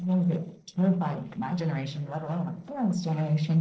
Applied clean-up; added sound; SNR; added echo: neural separator model SepFormer DNS4.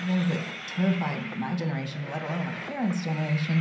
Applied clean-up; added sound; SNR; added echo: none; Train; 11 dB; reverberation time 0.6 s.